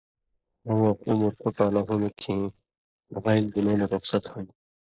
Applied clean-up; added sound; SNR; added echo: neural mask model Resemble Enhance denoiser.